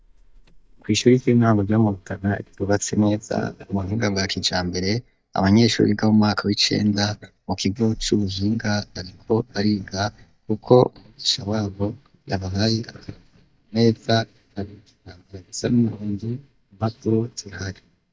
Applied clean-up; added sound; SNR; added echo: neural mask model DeepFilterNet 3.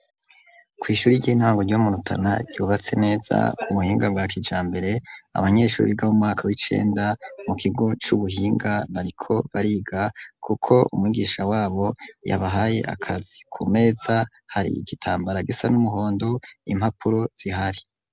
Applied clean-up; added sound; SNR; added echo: none; none; none; none.